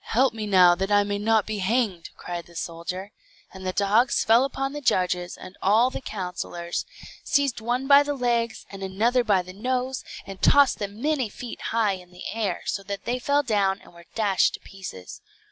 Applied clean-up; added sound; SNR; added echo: none; none; none; none.